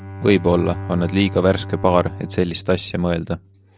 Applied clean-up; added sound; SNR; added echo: none; Bowed string instrument; 12 dB; none.